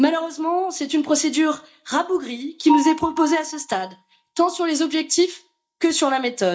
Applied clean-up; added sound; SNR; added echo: neural mask model DeepFilterNet 3.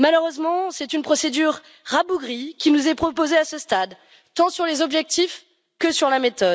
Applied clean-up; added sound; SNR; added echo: none; none; none; none.